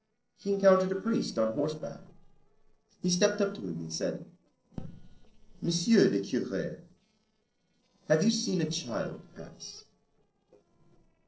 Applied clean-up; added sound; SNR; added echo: neural separator model SepFormer DNS4.